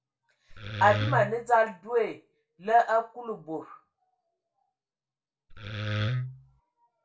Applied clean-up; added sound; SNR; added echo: none; Wood; 2 dB; reverberation time 0.3 s.